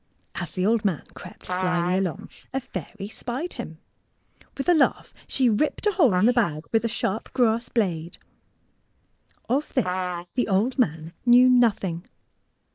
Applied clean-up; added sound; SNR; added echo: neural mask model Resemble Enhance denoiser.